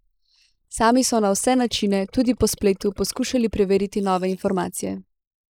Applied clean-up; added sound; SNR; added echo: neural mask model Resemble Enhance denoiser.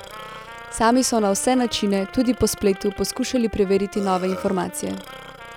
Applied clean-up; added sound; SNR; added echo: none; Burping, eructation + Trumpet; 16 dB; none.